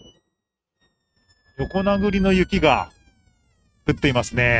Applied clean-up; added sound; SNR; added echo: neural mask model RNNoise.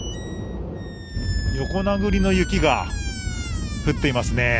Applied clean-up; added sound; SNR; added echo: none; Squeak; 16 dB; none.